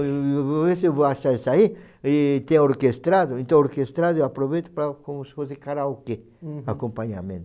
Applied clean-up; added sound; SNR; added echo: none; none; none; none.